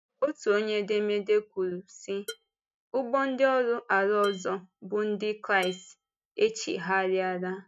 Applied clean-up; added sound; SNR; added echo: neural mask model RNNoise.